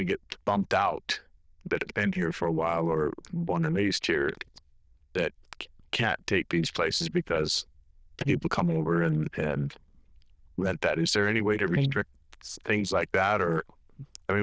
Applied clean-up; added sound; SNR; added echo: neural diffusion model UNIVERSE++.